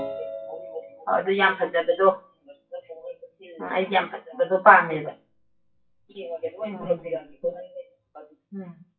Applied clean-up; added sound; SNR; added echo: classical method WPE with log-MMSE.